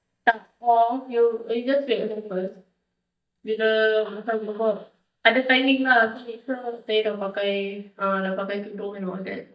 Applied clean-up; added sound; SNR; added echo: neural mask model DeepFilterNet 3.